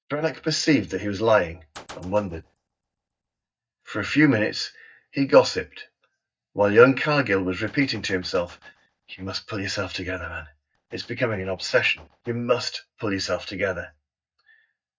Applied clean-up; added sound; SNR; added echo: neural mask model DeepFilterNet 3.